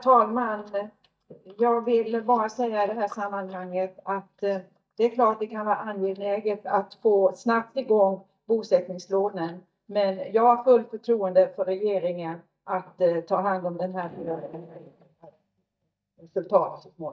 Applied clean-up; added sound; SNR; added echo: neural mask model DeepFilterNet 3.